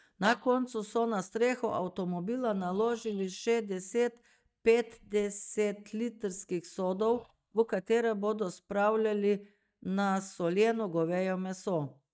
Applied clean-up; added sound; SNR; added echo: neural mask model DeepFilterNet 3.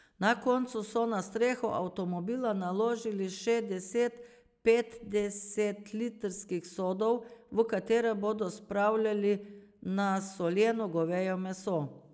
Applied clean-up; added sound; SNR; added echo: none; none; none; none.